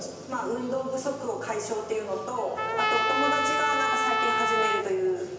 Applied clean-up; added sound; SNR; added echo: none; Trumpet; -2 dB; reverberation time 1.0 s.